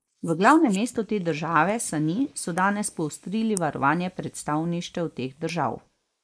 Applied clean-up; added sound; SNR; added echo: neural mask model Resemble Enhance denoiser.